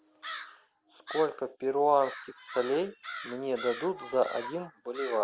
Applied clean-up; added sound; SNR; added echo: none; Crow; 13 dB; none.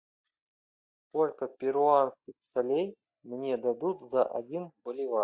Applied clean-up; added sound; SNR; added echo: neural mask model DeepFilterNet 3.